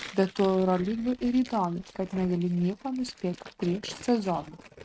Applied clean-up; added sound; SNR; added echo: neural mask model RNNoise.